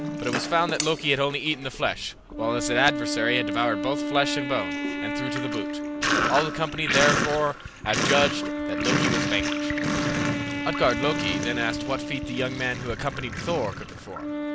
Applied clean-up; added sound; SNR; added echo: none; Wind instrument, woodwind instrument + Sink (filling or washing); 1 dB; none.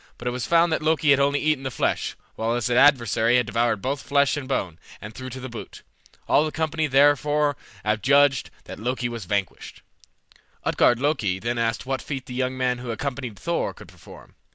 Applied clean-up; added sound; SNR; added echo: none; none; none; none.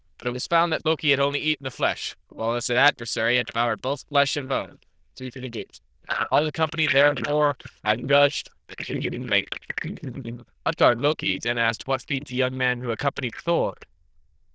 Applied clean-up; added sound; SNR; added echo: neural diffusion model UNIVERSE++.